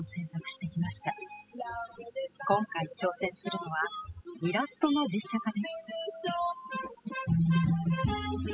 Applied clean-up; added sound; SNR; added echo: classical method spectral subtraction.